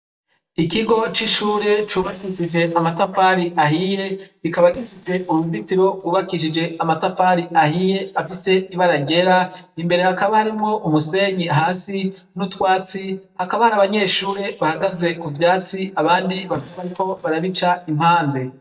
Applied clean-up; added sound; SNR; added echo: neural mask model DeepFilterNet 3.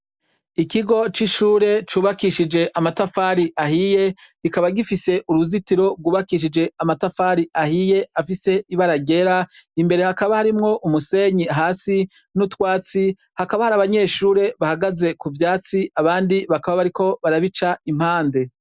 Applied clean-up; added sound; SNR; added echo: none; none; none; none.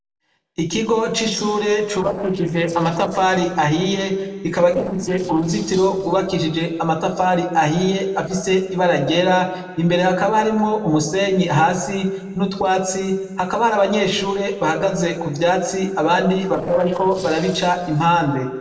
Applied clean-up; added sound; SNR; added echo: neural separator model SepFormer DNS4.